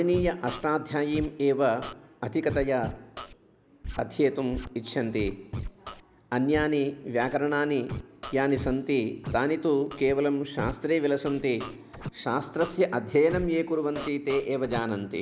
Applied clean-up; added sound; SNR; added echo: none; Scratching (performance technique); 13 dB; none.